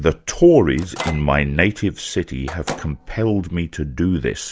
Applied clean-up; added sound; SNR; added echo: none; Microwave oven; 17 dB; none.